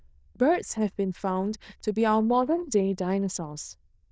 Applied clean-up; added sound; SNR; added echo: neural diffusion model UNIVERSE++.